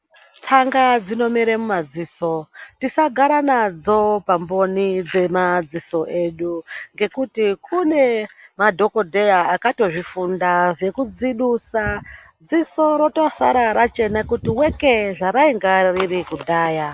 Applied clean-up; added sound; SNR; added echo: none; none; none; none.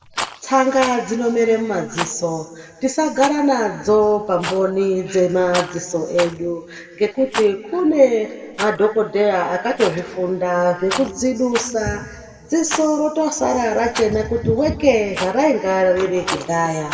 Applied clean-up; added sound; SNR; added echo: none; Rattle; 14 dB; reverberation time 1.3 s.